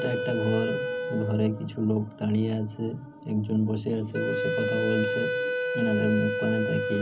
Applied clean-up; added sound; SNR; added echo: none; Wind instrument, woodwind instrument; 3 dB; reverberation time 0.4 s.